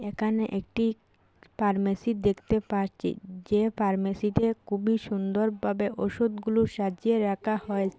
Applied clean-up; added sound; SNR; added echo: none; none; none; none.